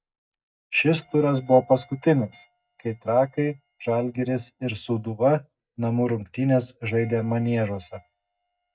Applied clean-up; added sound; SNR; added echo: neural mask model DeepFilterNet 3.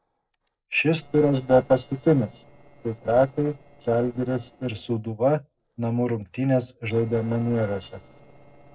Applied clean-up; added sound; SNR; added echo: neural separator model SepFormer DNS4.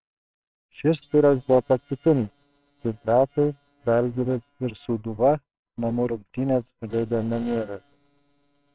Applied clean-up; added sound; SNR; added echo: neural separator model SepFormer WHAMR!.